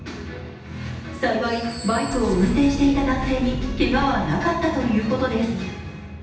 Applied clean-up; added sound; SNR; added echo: none; Boom; 8 dB; reverberation time 0.9 s.